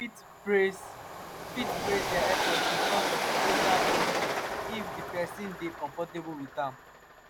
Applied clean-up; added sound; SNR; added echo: none; Train; -3 dB; none.